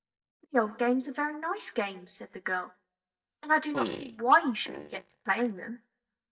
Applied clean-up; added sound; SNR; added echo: neural mask model DeepFilterNet 3.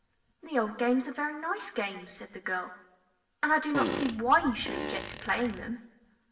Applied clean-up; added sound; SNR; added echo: none; Fart; 5 dB; reverberation time 0.9 s.